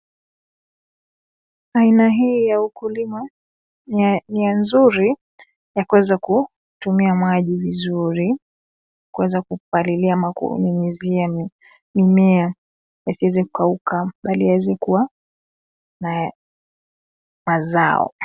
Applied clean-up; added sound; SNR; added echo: none; none; none; none.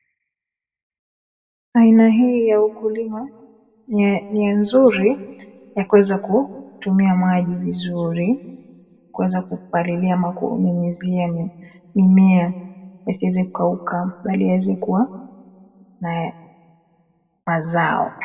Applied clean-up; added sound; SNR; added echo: none; none; none; reverberation time 1.0 s.